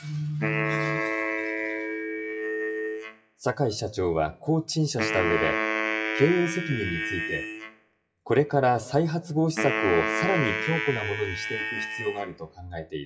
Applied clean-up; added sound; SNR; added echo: classical method WPE with log-MMSE.